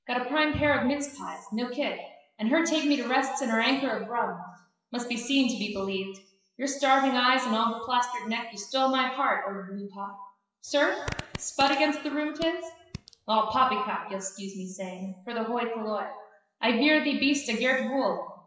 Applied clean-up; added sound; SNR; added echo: classical method WPE with log-MMSE.